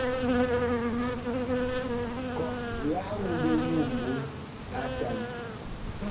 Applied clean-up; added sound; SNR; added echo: none; Insect; -4 dB; reverberation time 0.3 s.